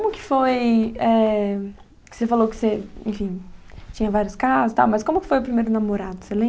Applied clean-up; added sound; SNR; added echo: none; none; none; none.